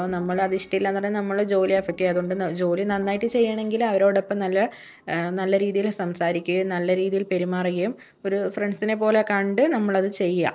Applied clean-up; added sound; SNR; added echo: neural separator model SepFormer DNS4.